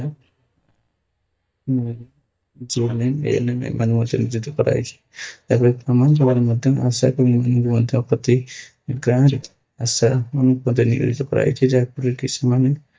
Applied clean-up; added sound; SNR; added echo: neural mask model DeepFilterNet 3.